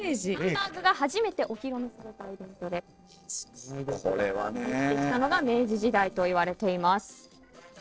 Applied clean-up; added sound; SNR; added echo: neural separator model SepFormer DNS4.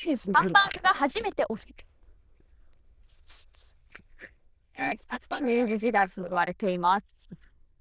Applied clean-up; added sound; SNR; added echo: neural diffusion model UNIVERSE++.